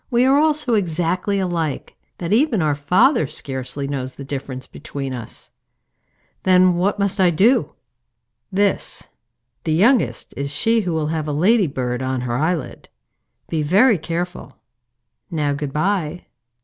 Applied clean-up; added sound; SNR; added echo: none; none; none; none.